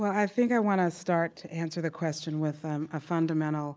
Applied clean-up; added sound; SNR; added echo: neural mask model Resemble Enhance denoiser.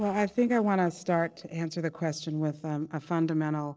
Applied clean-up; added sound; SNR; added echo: neural separator model SepFormer DNS4.